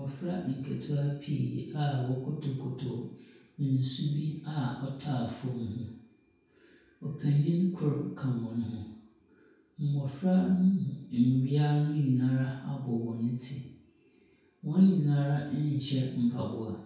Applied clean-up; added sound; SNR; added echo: none; none; none; reverberation time 0.6 s.